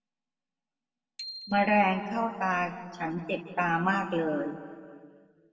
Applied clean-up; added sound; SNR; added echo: none; Bicycle bell; 19 dB; reverberation time 1.6 s.